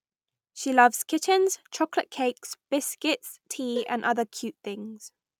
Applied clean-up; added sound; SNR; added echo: neural mask model RNNoise.